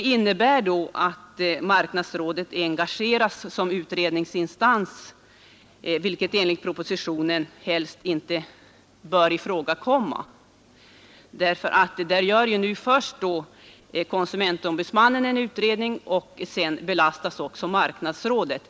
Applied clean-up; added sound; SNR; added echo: none; none; none; none.